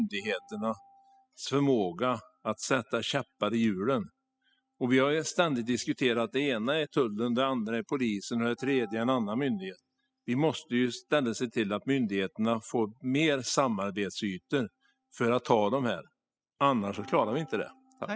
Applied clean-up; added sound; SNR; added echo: classical method spectral subtraction.